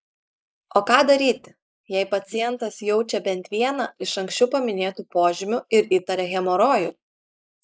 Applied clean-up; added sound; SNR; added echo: neural mask model Resemble Enhance denoiser.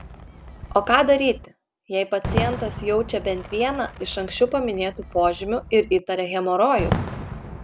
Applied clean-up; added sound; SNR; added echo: none; Fireworks; 9 dB; none.